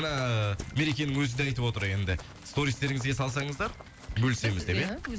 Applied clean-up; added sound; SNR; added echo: none; Run; 18 dB; none.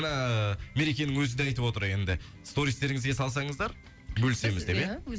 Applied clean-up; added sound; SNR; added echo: none; none; none; none.